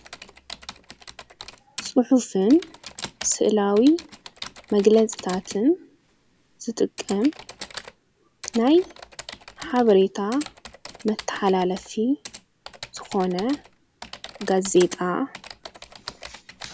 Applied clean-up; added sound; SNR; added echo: none; Typing; 17 dB; none.